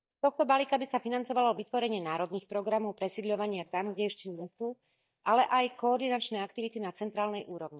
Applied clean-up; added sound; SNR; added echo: neural mask model DeepFilterNet 3.